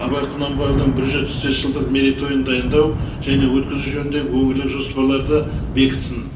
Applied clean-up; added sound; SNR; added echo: none; Thunder / Rain; 5 dB; reverberation time 0.3 s.